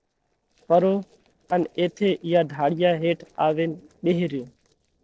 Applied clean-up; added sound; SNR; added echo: neural separator model SepFormer DNS4.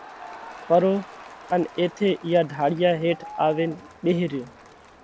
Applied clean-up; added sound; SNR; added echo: none; Crowd; 18 dB; none.